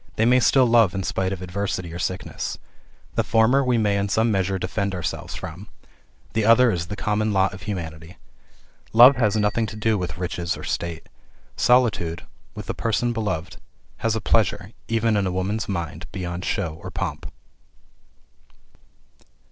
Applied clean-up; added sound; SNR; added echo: neural separator model SepFormer DNS4.